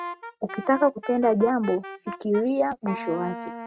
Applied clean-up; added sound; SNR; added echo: neural mask model RNNoise.